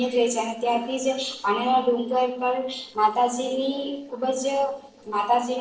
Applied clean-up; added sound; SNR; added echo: neural separator model SepFormer DNS4.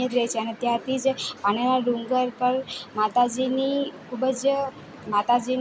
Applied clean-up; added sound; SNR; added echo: none; none; none; none.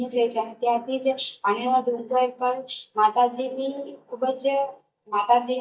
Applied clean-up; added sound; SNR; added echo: neural mask model DeepFilterNet 3.